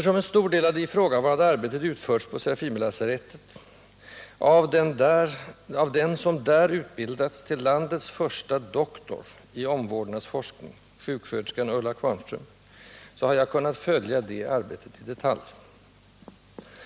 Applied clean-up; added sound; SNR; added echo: none; none; none; none.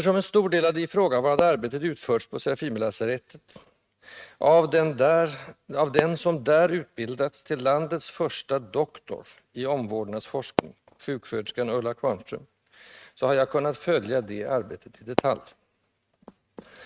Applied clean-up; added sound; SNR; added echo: neural mask model RNNoise.